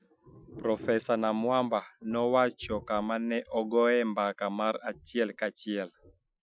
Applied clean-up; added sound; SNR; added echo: classical method Wiener filter.